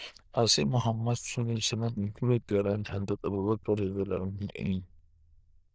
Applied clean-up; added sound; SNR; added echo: neural diffusion model UNIVERSE++.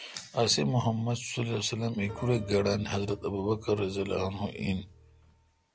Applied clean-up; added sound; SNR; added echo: none; Piano; 18 dB; none.